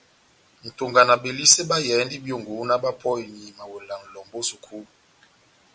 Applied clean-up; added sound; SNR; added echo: none; none; none; none.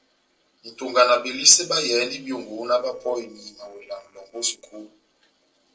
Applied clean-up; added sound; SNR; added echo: neural separator model SepFormer DNS4.